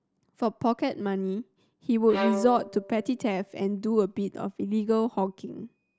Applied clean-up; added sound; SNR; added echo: none; Bowed string instrument; 9 dB; none.